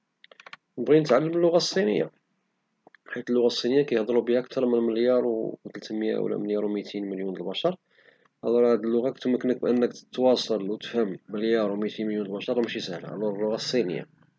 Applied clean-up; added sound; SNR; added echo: none; none; none; none.